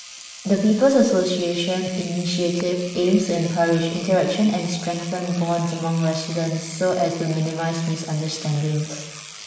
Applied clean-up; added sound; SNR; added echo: none; Engine / Domestic sounds, home sounds; 16 dB; reverberation time 1.0 s.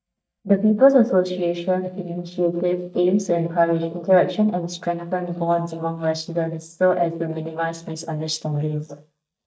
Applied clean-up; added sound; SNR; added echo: neural mask model DeepFilterNet 3.